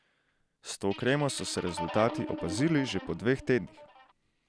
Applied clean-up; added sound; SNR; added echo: none; Guitar; 10 dB; none.